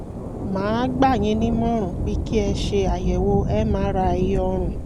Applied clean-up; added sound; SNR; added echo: none; Thunder / Rain; 1 dB; none.